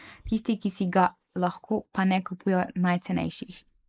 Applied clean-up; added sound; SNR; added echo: neural mask model Resemble Enhance denoiser.